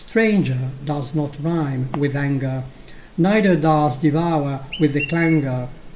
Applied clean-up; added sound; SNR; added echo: none; Chirp, tweet; 19 dB; reverberation time 1.3 s.